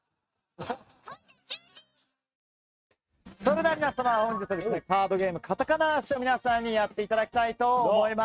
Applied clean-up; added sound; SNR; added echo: neural mask model RNNoise.